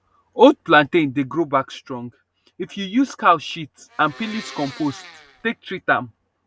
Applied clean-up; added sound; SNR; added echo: none; Domestic sounds, home sounds; 18 dB; none.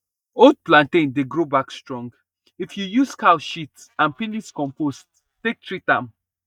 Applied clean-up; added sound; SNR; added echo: neural mask model DeepFilterNet 3.